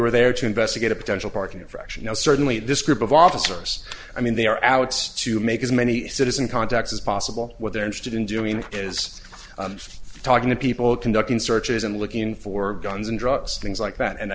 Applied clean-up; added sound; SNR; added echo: none; none; none; none.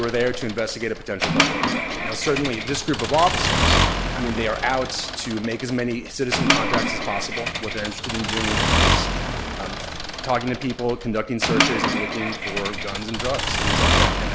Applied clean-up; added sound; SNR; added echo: none; Accelerating, revving, vroom / Mechanisms; -2 dB; none.